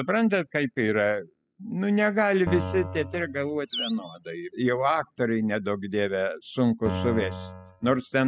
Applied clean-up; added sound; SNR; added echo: classical method spectral subtraction.